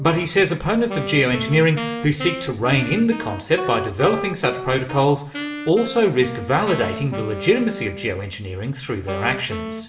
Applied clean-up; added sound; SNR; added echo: none; Wind instrument, woodwind instrument; 10 dB; reverberation time 0.6 s.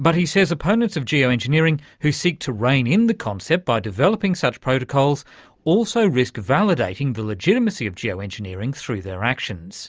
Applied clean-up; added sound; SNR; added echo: none; none; none; none.